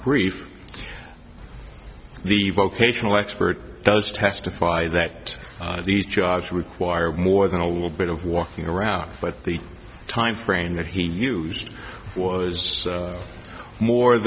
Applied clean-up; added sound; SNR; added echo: none; none; none; none.